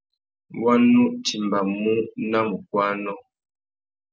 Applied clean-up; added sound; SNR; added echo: none; none; none; none.